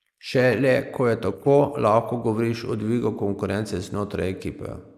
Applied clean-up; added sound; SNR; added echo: neural mask model Resemble Enhance denoiser.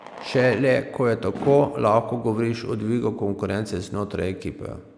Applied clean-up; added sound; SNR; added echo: none; Fireworks; 18 dB; none.